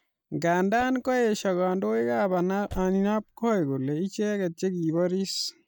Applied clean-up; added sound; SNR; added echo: neural mask model DeepFilterNet 3.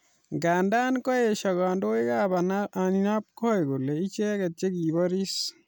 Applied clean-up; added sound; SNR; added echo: none; none; none; none.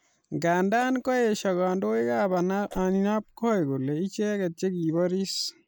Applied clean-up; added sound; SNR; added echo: neural mask model Resemble Enhance denoiser.